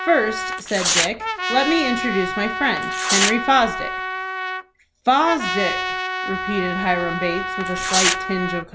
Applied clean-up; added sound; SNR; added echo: none; Tearing + Trumpet; 1 dB; none.